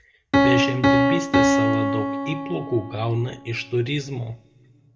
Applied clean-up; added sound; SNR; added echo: none; Piano; -4 dB; reverberation time 1.1 s.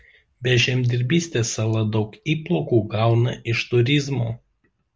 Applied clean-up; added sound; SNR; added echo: none; none; none; none.